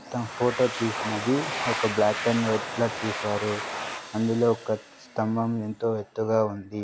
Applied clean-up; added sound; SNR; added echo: none; Domestic sounds, home sounds; 8 dB; none.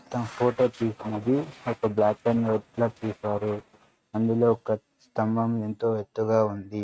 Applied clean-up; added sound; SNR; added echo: neural mask model RNNoise.